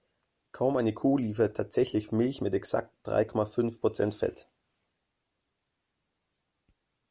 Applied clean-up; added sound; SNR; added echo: none; none; none; none.